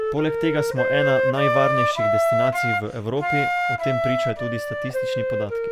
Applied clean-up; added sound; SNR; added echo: none; Wind instrument, woodwind instrument; -4 dB; none.